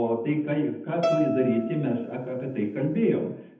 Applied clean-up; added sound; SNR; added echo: none; Bowed string instrument; 5 dB; reverberation time 0.8 s.